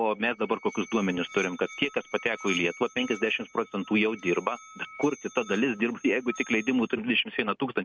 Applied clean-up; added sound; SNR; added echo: none; Musical instrument; 19 dB; none.